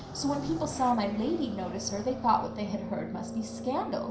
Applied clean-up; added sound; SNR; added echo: none; Car passing by; 7 dB; reverberation time 0.5 s.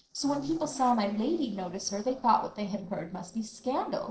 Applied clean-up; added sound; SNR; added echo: neural separator model SepFormer DNS4.